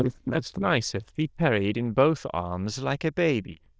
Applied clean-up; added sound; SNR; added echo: neural diffusion model UNIVERSE++.